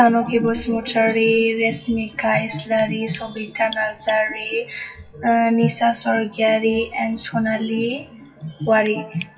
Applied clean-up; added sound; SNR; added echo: classical method WPE with log-MMSE.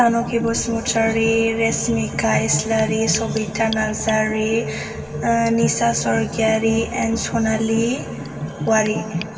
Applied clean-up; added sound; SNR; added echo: none; Bathtub (filling or washing) / Gurgling; 12 dB; reverberation time 2.6 s.